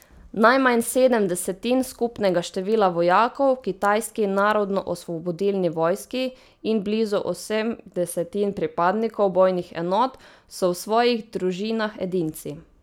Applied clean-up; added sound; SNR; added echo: none; none; none; none.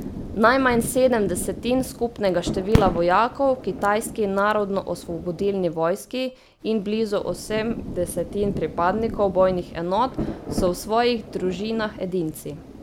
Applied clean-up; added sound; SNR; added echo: none; Fireworks + Rain; 9 dB; none.